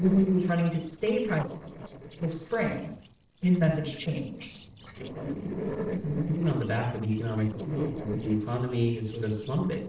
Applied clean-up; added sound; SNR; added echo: neural separator model SepFormer DNS4.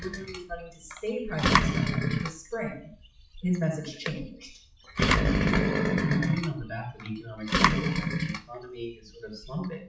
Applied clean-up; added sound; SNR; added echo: classical method WPE with log-MMSE.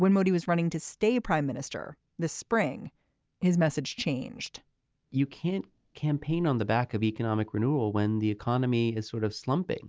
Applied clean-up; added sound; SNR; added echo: none; none; none; none.